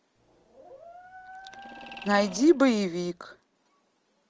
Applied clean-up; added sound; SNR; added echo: none; Mechanisms + Dog; 17 dB; none.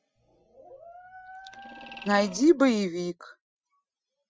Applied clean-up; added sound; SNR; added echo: classical method Wiener filter.